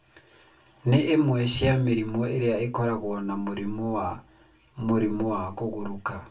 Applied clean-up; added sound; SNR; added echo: none; none; none; reverberation time 0.2 s.